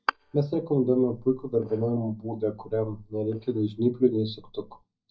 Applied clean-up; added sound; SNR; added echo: neural mask model DeepFilterNet 3.